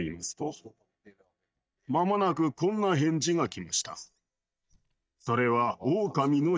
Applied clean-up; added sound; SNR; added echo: neural mask model DeepFilterNet 3.